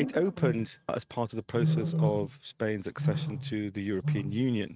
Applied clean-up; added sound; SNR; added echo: neural mask model RNNoise.